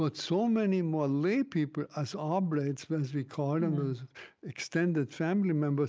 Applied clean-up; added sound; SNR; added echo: none; none; none; none.